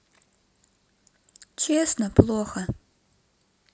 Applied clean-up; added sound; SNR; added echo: none; none; none; none.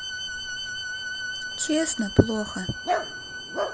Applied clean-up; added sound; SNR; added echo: none; Bowed string instrument + Dog; 3 dB; none.